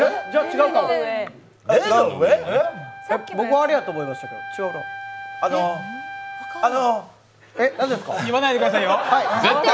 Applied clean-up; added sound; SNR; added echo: none; Wind instrument, woodwind instrument; 15 dB; none.